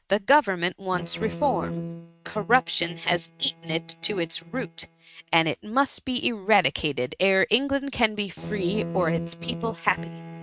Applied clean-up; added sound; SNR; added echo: neural mask model RNNoise.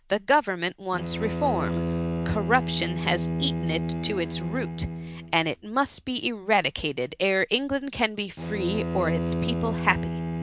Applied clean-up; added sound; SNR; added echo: none; Bowed string instrument; 3 dB; none.